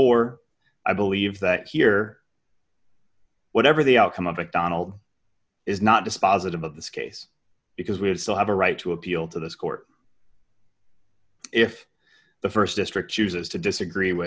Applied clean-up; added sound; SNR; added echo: none; none; none; none.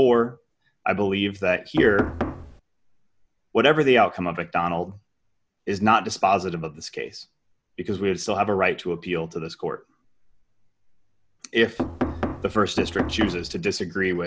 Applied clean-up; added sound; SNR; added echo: none; Knock; 3 dB; none.